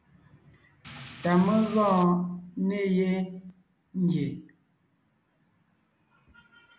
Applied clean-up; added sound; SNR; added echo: none; Rain; 15 dB; none.